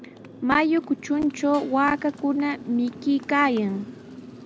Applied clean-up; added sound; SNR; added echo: none; Motorcycle; 17 dB; none.